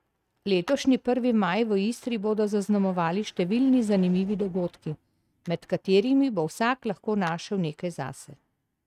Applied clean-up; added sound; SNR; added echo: neural mask model RNNoise.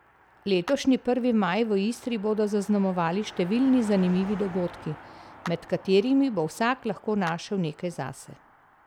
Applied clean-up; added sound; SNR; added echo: none; Clapping + Car passing by; 19 dB; none.